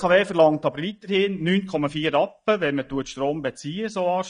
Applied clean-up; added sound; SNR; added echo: neural mask model DeepFilterNet 3.